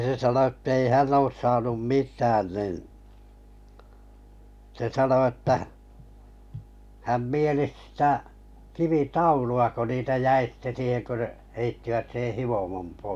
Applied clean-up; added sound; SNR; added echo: none; none; none; none.